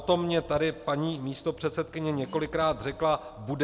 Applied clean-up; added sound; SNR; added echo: none; Accelerating, revving, vroom; 20 dB; none.